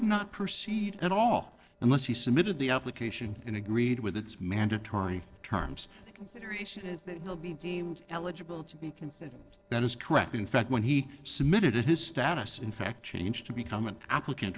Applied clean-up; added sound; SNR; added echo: neural separator model SepFormer DNS4.